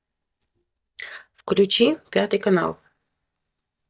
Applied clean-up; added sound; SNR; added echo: neural mask model DeepFilterNet 3.